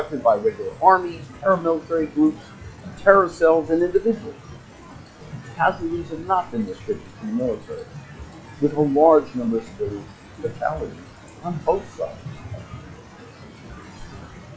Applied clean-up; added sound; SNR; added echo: classical method log-MMSE.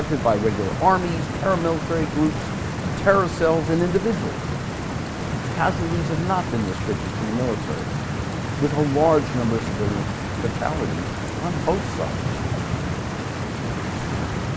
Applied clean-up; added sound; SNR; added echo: none; Stream; 2 dB; none.